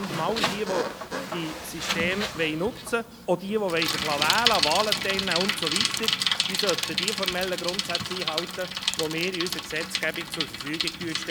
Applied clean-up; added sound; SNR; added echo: none; Bicycle; 0 dB; none.